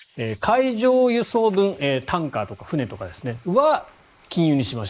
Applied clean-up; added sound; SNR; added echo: neural mask model Resemble Enhance denoiser.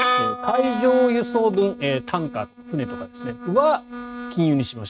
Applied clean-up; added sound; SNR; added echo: neural mask model RNNoise.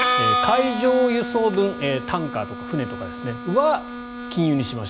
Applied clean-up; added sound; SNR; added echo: none; Harmonica; 4 dB; none.